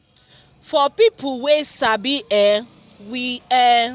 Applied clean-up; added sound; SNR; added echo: none; none; none; none.